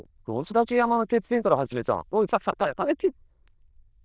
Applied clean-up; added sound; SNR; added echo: neural diffusion model UNIVERSE++.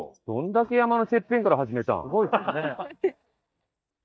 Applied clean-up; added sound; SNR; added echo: neural mask model DeepFilterNet 3.